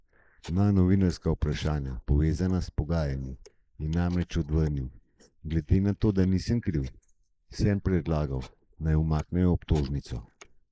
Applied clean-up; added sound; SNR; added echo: neural mask model Resemble Enhance denoiser.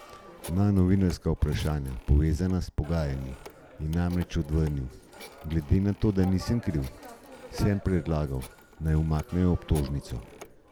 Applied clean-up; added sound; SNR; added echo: none; Telephone; 19 dB; none.